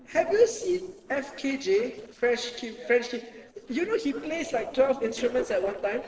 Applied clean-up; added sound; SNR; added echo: neural separator model SepFormer DNS4.